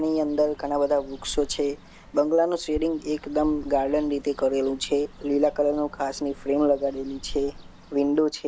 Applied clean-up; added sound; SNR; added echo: none; Bird; 17 dB; none.